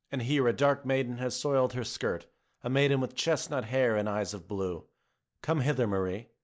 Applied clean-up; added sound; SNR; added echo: none; none; none; none.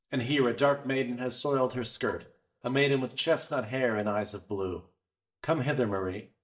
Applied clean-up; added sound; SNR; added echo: neural mask model DeepFilterNet 3.